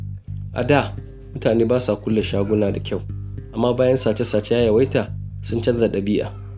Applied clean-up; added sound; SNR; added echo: none; Bass guitar; 11 dB; none.